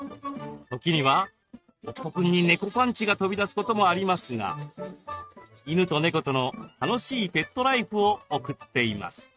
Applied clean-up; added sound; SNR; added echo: neural mask model RNNoise.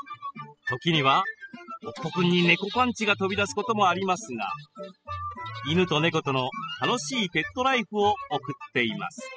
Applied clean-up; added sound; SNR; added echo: classical method spectral subtraction.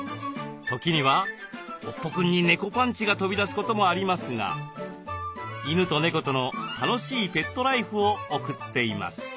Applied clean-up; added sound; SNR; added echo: none; none; none; none.